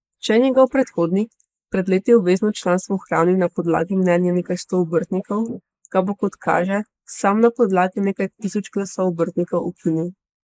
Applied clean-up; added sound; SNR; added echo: neural mask model Resemble Enhance denoiser.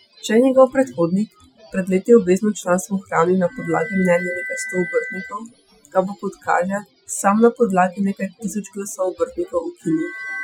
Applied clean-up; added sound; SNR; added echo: classical method Wiener filter.